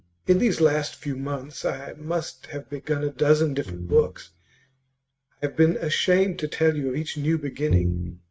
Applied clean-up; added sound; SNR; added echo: neural mask model RNNoise.